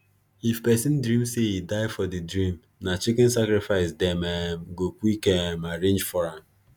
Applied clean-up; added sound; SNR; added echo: none; none; none; none.